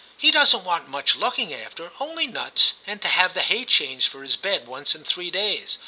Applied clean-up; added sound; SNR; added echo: none; none; none; none.